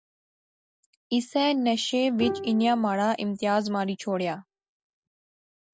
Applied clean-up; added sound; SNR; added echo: none; Bowed string instrument; 12 dB; none.